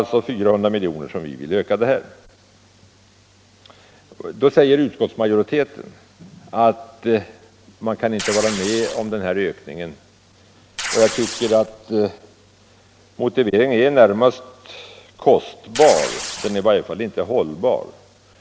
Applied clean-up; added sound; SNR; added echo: none; Tearing; 8 dB; none.